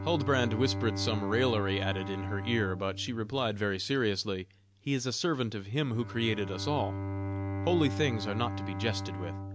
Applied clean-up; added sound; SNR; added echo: none; Bowed string instrument; 5 dB; none.